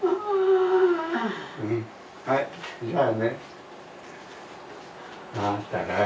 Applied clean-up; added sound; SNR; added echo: none; none; none; none.